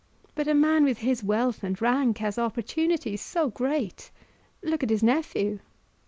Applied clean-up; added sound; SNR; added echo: none; none; none; none.